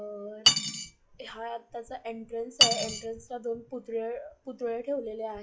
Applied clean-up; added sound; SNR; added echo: classical method log-MMSE.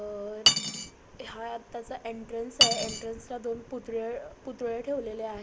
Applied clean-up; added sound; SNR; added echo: none; Cutlery, silverware; -4 dB; none.